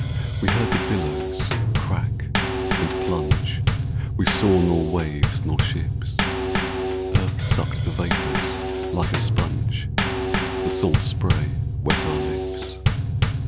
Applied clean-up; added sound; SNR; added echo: none; Bass drum / Snare drum / Drum kit; -5 dB; none.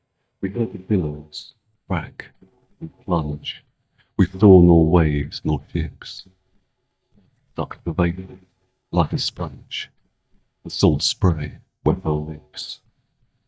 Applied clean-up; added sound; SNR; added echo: neural mask model DeepFilterNet 3.